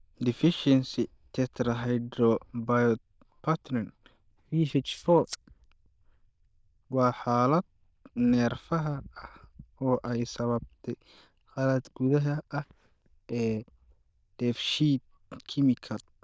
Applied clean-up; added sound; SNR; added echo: neural diffusion model UNIVERSE++.